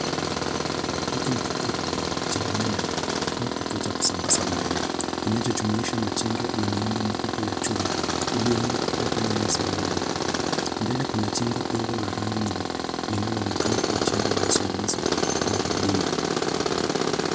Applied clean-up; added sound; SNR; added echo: none; Tools; -4 dB; none.